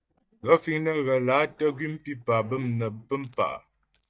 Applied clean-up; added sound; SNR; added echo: neural mask model DeepFilterNet 3.